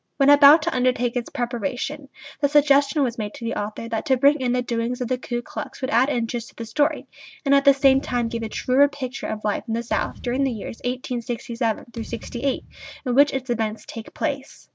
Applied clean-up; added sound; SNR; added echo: none; Thump, thud; 19 dB; none.